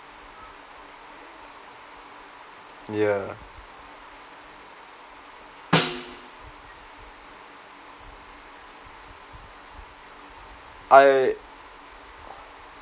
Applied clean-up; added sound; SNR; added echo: none; Snare drum; 0 dB; none.